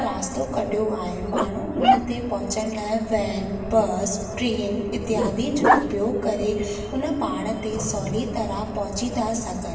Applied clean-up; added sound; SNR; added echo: none; Growling; 4 dB; reverberation time 1.3 s.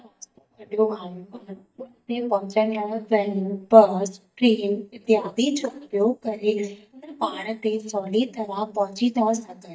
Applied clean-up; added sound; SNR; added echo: neural mask model DeepFilterNet 3.